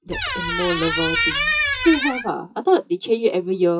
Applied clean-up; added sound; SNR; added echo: classical method WPE with log-MMSE.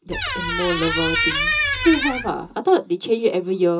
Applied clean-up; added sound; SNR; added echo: none; Squeak; 2 dB; reverberation time 0.2 s.